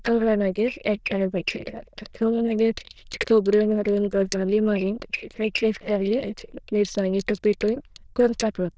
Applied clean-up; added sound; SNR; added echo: neural diffusion model UNIVERSE++.